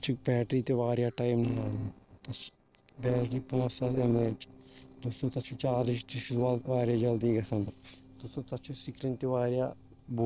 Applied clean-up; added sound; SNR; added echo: neural separator model SepFormer DNS4.